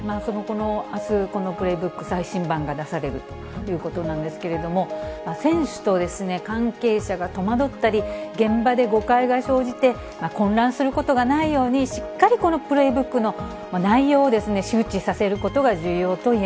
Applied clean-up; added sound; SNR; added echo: none; none; none; none.